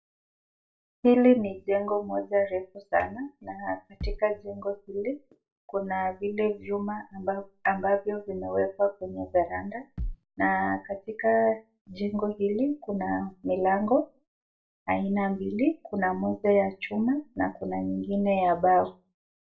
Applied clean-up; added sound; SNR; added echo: none; Bass drum; 7 dB; reverberation time 0.2 s.